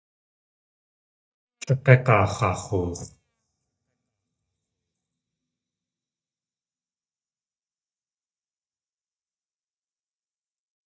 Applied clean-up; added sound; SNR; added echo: neural mask model DeepFilterNet 3.